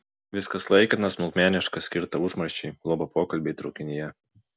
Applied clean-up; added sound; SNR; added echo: none; none; none; none.